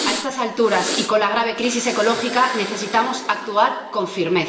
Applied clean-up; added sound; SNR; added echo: none; Breathing; 10 dB; reverberation time 1.2 s.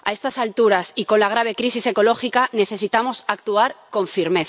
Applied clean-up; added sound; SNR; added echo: none; none; none; none.